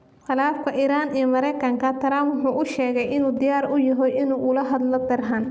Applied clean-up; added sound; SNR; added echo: none; none; none; none.